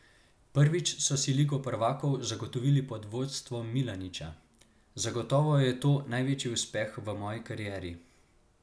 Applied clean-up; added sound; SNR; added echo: none; none; none; none.